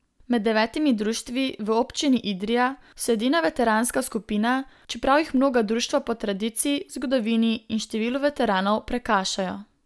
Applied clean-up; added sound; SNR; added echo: none; none; none; none.